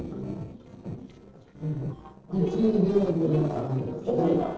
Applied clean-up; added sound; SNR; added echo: neural separator model SepFormer DNS4.